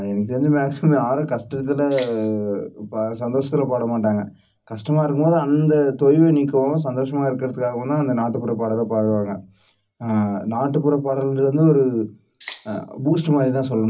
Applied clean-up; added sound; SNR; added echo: none; Rattle (instrument); 12 dB; reverberation time 0.4 s.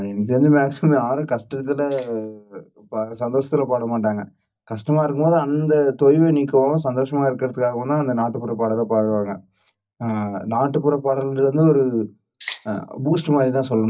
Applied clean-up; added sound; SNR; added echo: neural mask model DeepFilterNet 3.